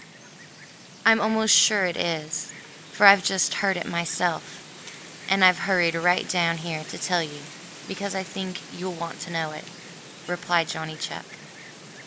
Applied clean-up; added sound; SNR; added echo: none; Wind; 16 dB; none.